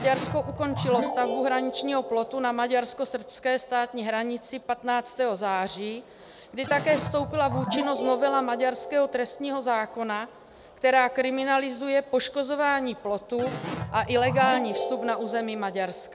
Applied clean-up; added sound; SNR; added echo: none; Keyboard (musical); 9 dB; none.